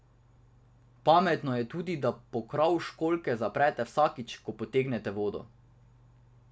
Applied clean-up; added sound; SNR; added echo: none; none; none; none.